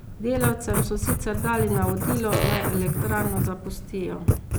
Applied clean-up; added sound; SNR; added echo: none; Writing + Fart; -2 dB; none.